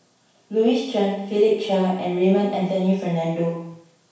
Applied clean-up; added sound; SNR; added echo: none; none; none; reverberation time 0.7 s.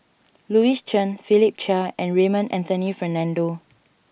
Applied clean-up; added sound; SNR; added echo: none; none; none; none.